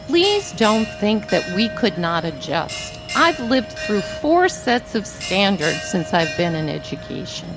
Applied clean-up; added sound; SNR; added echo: none; Bell; 11 dB; none.